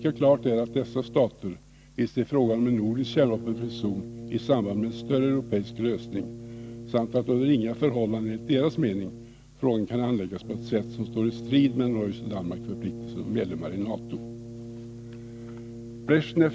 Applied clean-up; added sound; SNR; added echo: none; Brass instrument; 12 dB; none.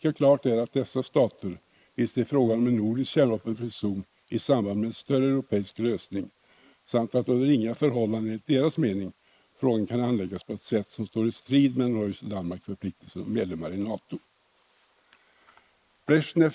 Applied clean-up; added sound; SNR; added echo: neural mask model Resemble Enhance denoiser.